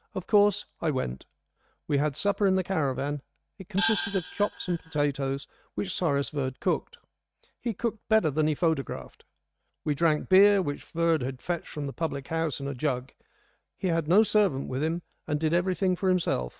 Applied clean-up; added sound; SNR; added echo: neural mask model RNNoise.